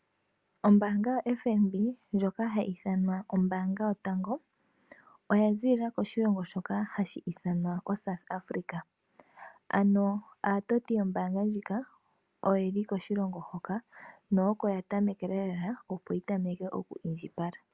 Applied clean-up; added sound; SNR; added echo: none; none; none; none.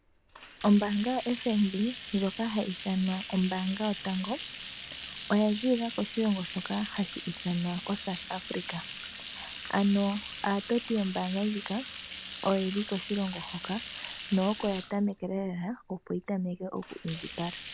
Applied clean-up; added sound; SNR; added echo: none; Bathtub (filling or washing); 12 dB; none.